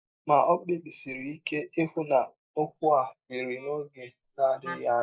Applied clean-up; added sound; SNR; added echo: neural mask model Resemble Enhance denoiser.